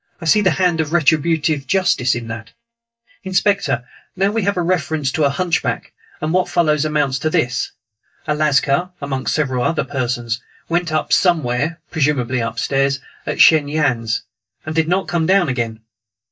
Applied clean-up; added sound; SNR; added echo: neural mask model DeepFilterNet 3.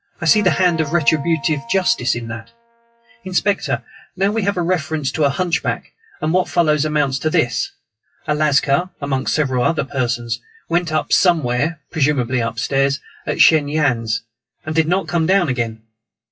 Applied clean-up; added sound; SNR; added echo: classical method WPE with log-MMSE.